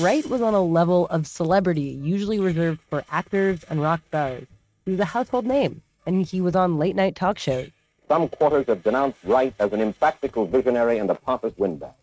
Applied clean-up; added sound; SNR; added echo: neural mask model RNNoise.